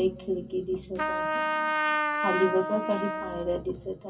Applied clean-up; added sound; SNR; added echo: none; Trumpet; 0 dB; reverberation time 1.9 s.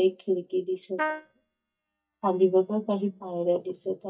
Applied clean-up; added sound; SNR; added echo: neural mask model DeepFilterNet 3.